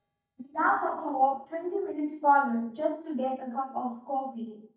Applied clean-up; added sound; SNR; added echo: neural mask model DeepFilterNet 3.